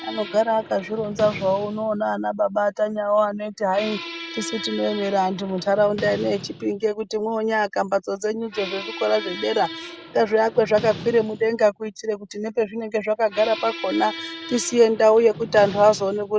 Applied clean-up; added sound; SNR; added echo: none; Squeak; 14 dB; none.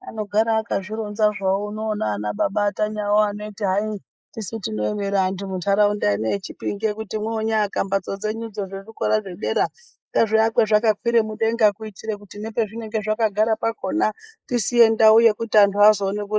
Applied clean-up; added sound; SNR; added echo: neural mask model Resemble Enhance denoiser.